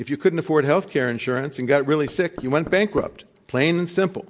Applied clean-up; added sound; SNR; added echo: none; Knock; 16 dB; none.